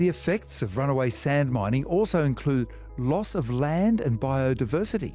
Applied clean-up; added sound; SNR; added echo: none; none; none; none.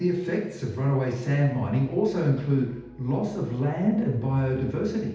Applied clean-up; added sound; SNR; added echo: none; none; none; reverberation time 0.8 s.